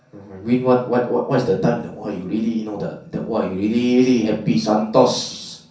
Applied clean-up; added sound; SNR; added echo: none; none; none; reverberation time 0.6 s.